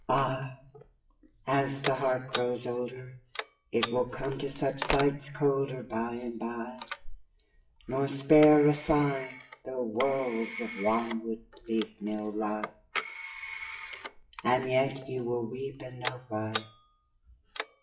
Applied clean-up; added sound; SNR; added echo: classical method WPE with log-MMSE.